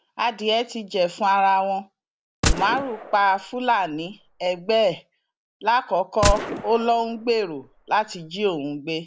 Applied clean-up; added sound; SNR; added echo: none; Gunshot, gunfire; 6 dB; none.